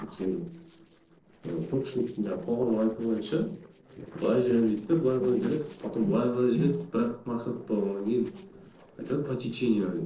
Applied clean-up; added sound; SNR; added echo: neural separator model SepFormer DNS4.